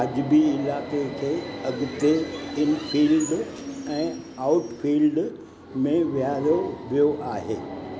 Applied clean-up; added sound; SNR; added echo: none; Subway, metro, underground; 11 dB; none.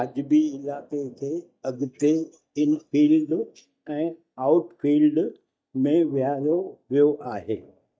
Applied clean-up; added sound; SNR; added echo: neural mask model DeepFilterNet 3.